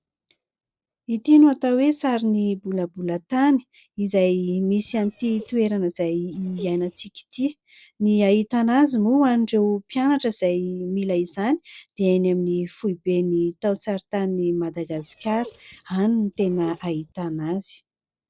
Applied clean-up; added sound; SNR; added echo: neural separator model SepFormer DNS4.